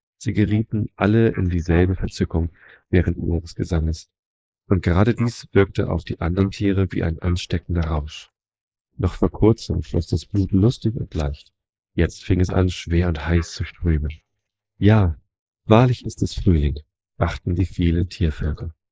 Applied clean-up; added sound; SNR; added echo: neural mask model Resemble Enhance denoiser.